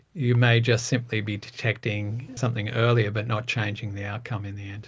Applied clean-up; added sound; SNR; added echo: none; none; none; none.